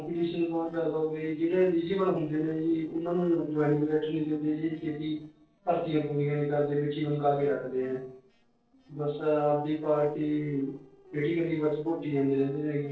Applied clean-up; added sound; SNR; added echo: neural separator model SepFormer DNS4.